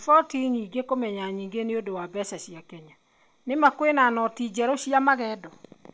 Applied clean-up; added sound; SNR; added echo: none; none; none; none.